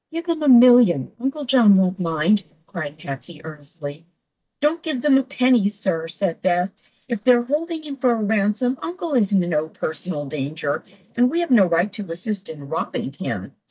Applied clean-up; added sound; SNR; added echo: neural mask model DeepFilterNet 3.